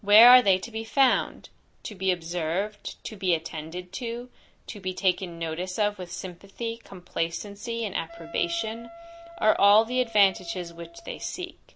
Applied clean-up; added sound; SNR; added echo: none; Wind instrument, woodwind instrument; 17 dB; none.